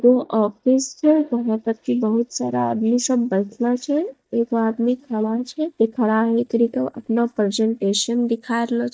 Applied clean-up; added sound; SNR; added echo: neural mask model DeepFilterNet 3.